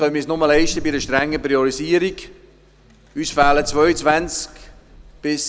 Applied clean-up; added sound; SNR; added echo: none; Car; 9 dB; none.